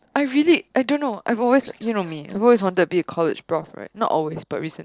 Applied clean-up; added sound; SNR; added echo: neural separator model SepFormer DNS4.